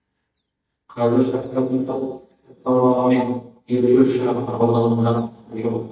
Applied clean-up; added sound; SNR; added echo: neural mask model DeepFilterNet 3.